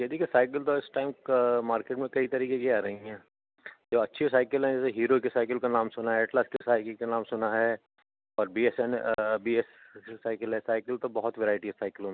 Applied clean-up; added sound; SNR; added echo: none; none; none; none.